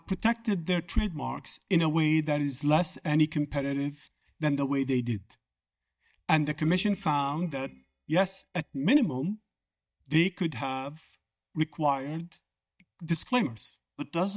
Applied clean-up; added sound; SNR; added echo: neural mask model DeepFilterNet 3.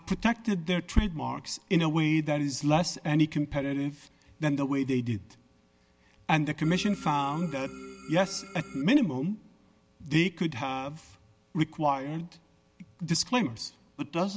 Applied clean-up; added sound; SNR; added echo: none; Organ; 15 dB; none.